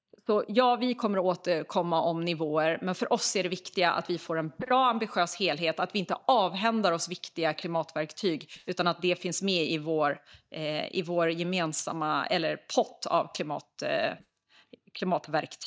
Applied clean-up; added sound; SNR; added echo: neural mask model DeepFilterNet 3.